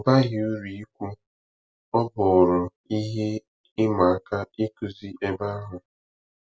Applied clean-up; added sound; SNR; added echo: none; none; none; none.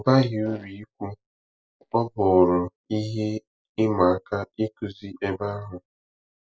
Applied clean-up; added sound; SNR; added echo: neural mask model DeepFilterNet 3.